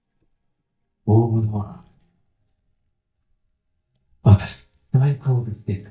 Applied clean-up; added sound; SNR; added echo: neural mask model DeepFilterNet 3.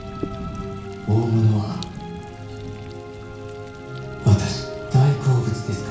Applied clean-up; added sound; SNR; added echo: none; Thunder; 16 dB; reverberation time 0.6 s.